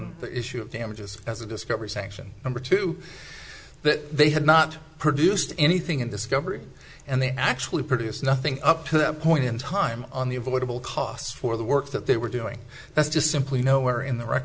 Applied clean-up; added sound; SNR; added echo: none; none; none; none.